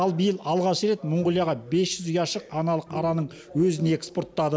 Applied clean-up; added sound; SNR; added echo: none; Bowed string instrument; 19 dB; none.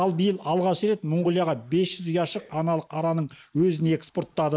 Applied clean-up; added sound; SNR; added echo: neural mask model Resemble Enhance denoiser.